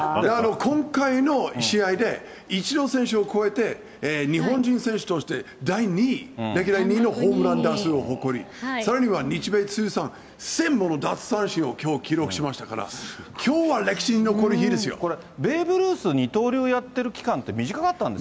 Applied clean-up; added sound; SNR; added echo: none; none; none; none.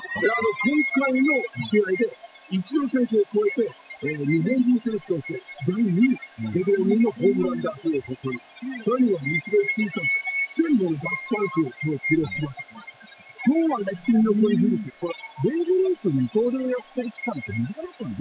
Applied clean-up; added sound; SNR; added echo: classical method spectral subtraction.